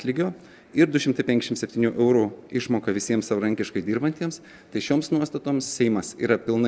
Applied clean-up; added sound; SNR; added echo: none; none; none; none.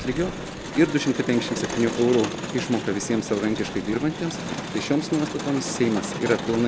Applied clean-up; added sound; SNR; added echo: none; Crowd; 7 dB; none.